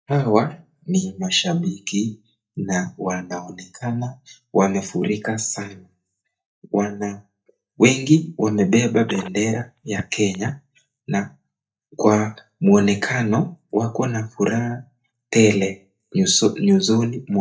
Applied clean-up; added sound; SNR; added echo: neural mask model DeepFilterNet 3.